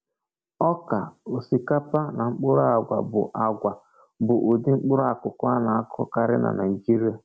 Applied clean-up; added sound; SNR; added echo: none; none; none; none.